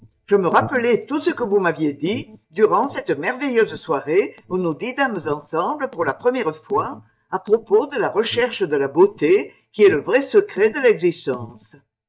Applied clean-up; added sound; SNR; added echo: neural mask model DeepFilterNet 3.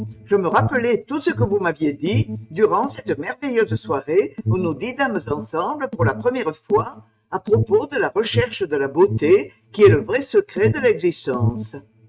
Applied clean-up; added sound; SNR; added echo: neural mask model RNNoise.